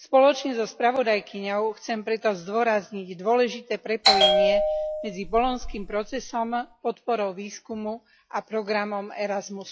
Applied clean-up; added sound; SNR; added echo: classical method log-MMSE.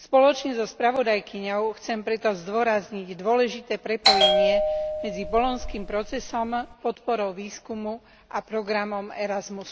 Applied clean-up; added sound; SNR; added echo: none; Bell; -2 dB; none.